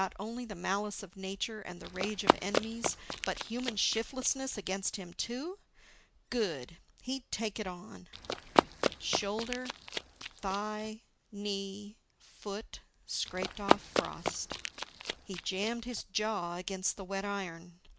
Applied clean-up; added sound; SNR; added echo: none; Run; -3 dB; none.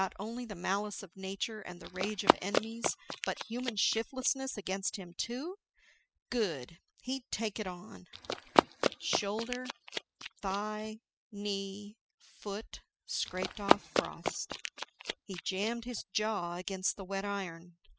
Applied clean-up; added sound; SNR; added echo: classical method spectral subtraction.